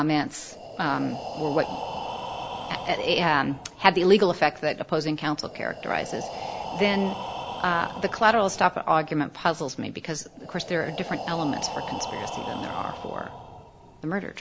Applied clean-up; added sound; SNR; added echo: none; Breathing; 10 dB; none.